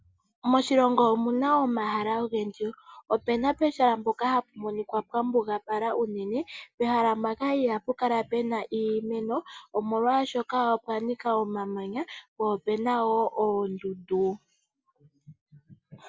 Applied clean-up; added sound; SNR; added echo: none; none; none; none.